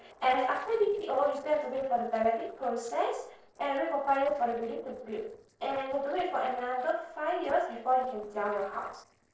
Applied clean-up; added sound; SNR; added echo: neural separator model SepFormer DNS4.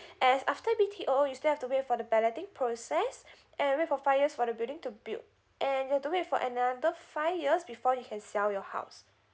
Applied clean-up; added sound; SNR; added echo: none; none; none; none.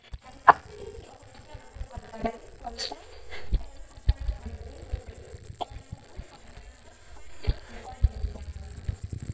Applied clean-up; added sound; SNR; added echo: neural mask model DeepFilterNet 3.